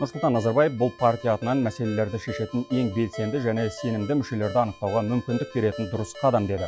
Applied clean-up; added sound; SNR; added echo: classical method log-MMSE.